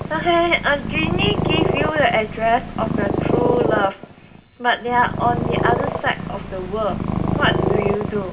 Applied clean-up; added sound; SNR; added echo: none; Purr; 1 dB; reverberation time 0.4 s.